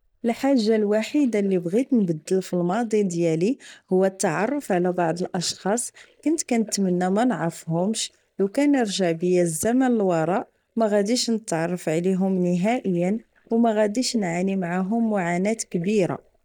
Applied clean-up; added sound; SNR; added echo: neural mask model DeepFilterNet 3.